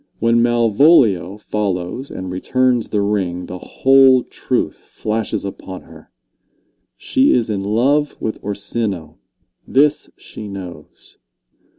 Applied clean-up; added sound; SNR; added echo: none; none; none; none.